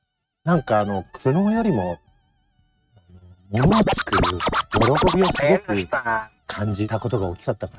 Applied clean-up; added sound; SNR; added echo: neural mask model RNNoise.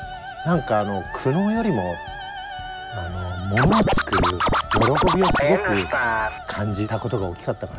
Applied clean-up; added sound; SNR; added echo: none; Scratching (performance technique); -2 dB; none.